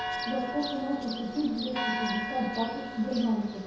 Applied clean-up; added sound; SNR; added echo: none; Church bell; 5 dB; reverberation time 0.9 s.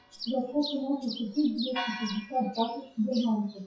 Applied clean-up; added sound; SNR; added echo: classical method WPE with log-MMSE.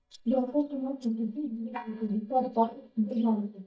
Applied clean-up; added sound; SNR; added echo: neural mask model DeepFilterNet 3.